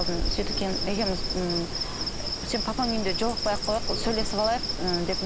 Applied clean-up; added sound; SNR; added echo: none; Insect; 0 dB; none.